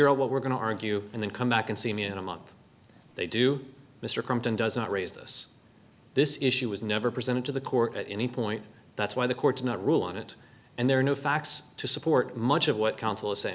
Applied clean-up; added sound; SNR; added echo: none; none; none; none.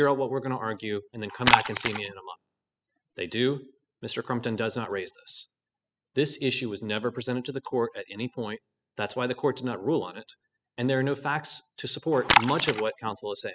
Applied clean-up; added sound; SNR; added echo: classical method spectral subtraction.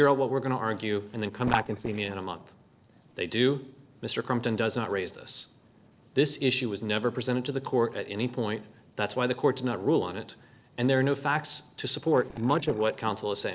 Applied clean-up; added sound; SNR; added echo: neural separator model SepFormer DNS4.